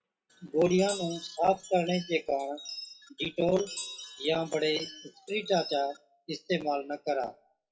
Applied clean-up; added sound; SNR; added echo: classical method WPE with log-MMSE.